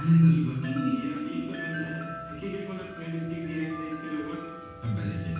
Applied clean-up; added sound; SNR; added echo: none; Wind chime; 13 dB; reverberation time 1.2 s.